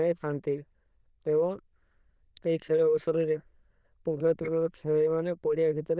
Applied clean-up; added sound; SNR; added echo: neural diffusion model UNIVERSE++.